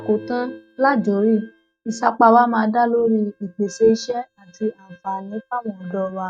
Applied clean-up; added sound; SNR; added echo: neural mask model RNNoise.